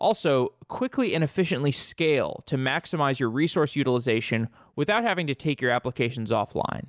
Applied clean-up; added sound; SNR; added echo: none; none; none; none.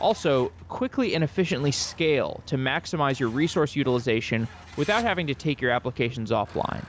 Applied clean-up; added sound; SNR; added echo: none; Truck; 20 dB; none.